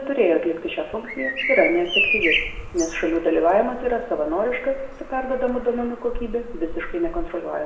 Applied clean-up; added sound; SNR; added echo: none; Bird vocalization, bird call, bird song; 6 dB; reverberation time 0.9 s.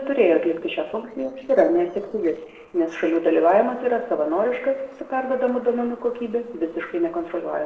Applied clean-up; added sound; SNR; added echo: neural separator model SepFormer DNS4.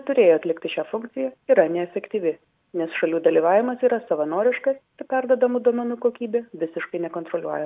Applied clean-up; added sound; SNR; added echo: none; none; none; none.